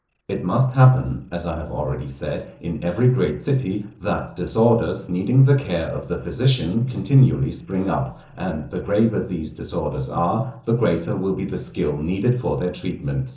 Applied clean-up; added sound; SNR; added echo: neural separator model SepFormer DNS4.